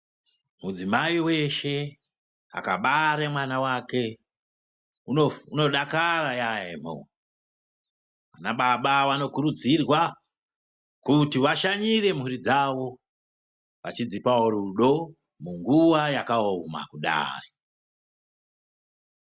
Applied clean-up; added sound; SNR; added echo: none; none; none; none.